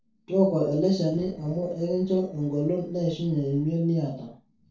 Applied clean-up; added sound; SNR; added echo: neural separator model SepFormer DNS4.